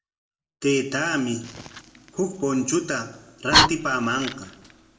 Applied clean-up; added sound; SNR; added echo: none; Fire; 2 dB; reverberation time 0.8 s.